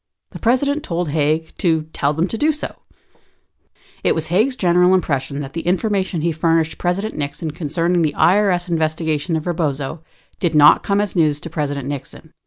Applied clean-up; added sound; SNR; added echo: none; none; none; none.